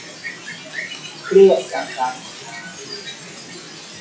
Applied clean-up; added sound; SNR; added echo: classical method WPE with log-MMSE.